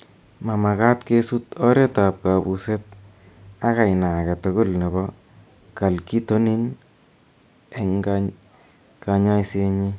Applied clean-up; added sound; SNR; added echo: none; none; none; none.